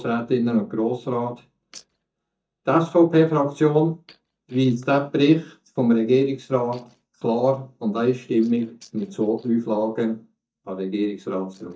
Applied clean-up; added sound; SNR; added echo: neural mask model DeepFilterNet 3.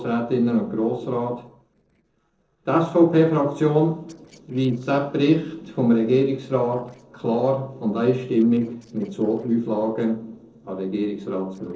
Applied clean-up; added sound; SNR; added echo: neural separator model SepFormer DNS4.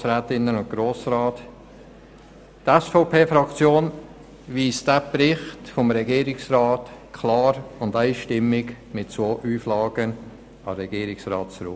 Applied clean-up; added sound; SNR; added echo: none; none; none; none.